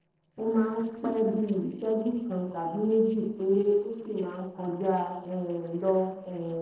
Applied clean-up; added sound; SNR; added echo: neural separator model SepFormer DNS4.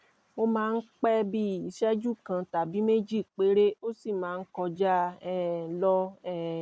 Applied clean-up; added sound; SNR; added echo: none; none; none; none.